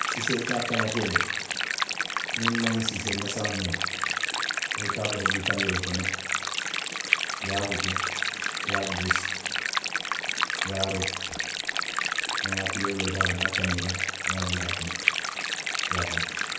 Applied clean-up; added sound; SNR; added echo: none; Stream; -5 dB; reverberation time 0.5 s.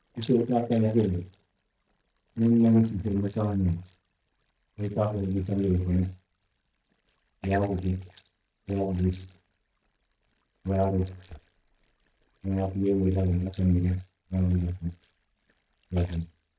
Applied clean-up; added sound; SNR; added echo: neural mask model DeepFilterNet 3.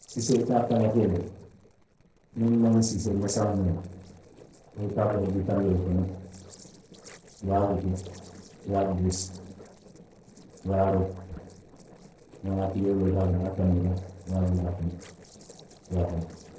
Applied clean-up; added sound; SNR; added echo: neural separator model SepFormer DNS4.